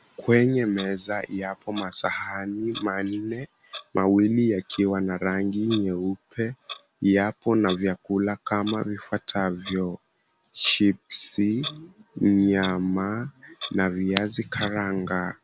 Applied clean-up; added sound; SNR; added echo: none; Clock; 19 dB; none.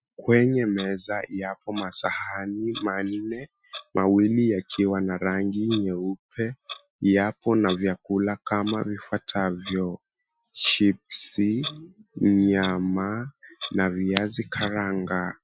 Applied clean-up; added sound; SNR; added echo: classical method Wiener filter.